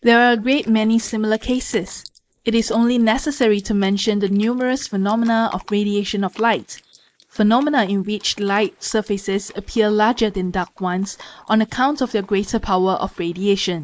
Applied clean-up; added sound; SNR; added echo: neural mask model Resemble Enhance denoiser.